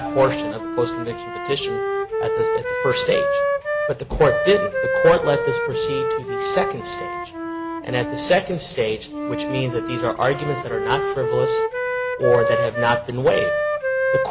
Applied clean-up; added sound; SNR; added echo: none; Wind instrument, woodwind instrument; 1 dB; none.